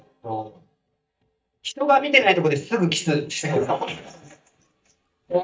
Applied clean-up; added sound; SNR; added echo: neural mask model DeepFilterNet 3.